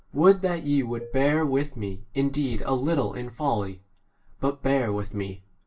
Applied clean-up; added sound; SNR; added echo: none; Dishes, pots, and pans; 20 dB; reverberation time 0.2 s.